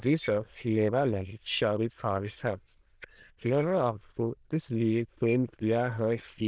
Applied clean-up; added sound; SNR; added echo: neural diffusion model UNIVERSE++.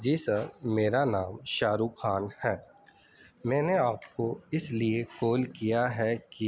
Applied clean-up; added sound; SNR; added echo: none; none; none; none.